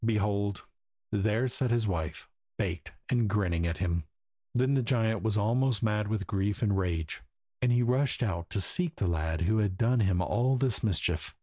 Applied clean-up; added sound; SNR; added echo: none; none; none; none.